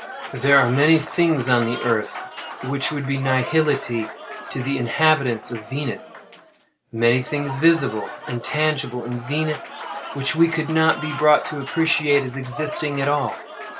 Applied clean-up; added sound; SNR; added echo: none; Applause / Crowd; 12 dB; none.